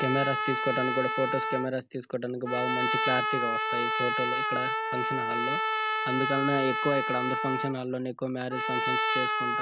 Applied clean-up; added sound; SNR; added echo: none; Trumpet; -2 dB; none.